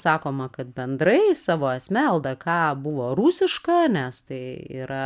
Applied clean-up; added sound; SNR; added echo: none; none; none; none.